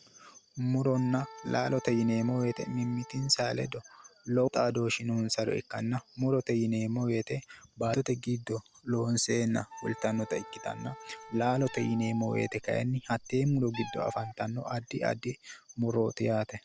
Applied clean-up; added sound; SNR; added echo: none; Meow + Wind instrument, woodwind instrument; 17 dB; none.